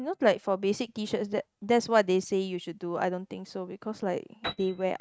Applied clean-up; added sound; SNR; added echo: neural mask model RNNoise.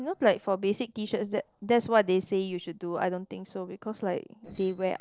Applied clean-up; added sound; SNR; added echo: neural separator model SepFormer DNS4.